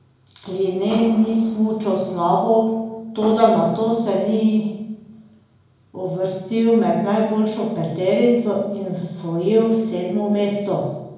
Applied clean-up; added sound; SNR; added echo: none; Fireworks; 16 dB; reverberation time 0.9 s.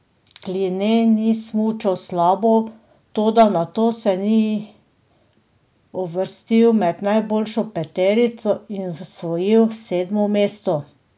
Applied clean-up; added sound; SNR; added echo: none; none; none; none.